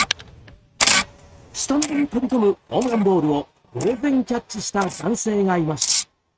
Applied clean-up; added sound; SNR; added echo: neural mask model RNNoise.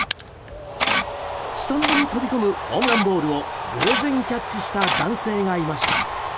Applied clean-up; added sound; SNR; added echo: none; Camera; 1 dB; none.